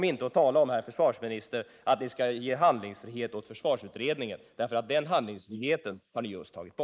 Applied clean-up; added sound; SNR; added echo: neural mask model Resemble Enhance denoiser.